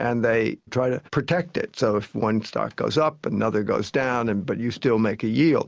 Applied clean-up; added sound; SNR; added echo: none; none; none; none.